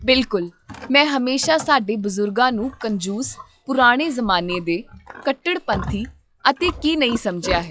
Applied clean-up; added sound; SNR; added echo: classical method log-MMSE.